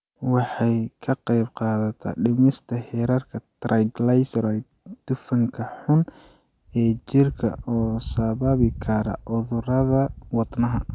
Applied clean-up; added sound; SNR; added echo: none; none; none; none.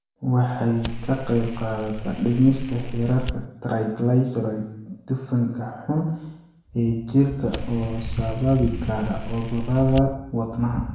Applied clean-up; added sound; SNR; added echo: none; Fire; 9 dB; reverberation time 0.8 s.